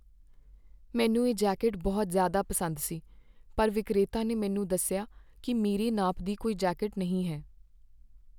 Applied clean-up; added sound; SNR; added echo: none; none; none; none.